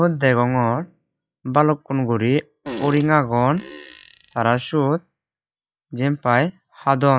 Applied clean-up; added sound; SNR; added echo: classical method log-MMSE.